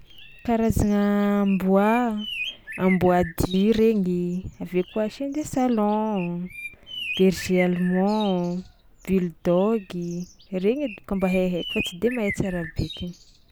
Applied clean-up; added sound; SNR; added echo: none; Bird; 15 dB; none.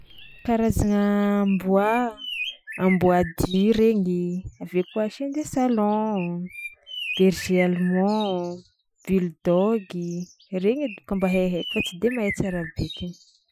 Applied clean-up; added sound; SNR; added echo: classical method Wiener filter.